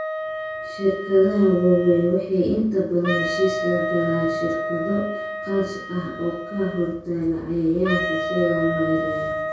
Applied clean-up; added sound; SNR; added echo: none; Wind instrument, woodwind instrument; 6 dB; reverberation time 0.6 s.